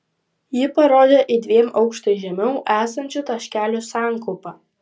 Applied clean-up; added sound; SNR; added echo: none; none; none; none.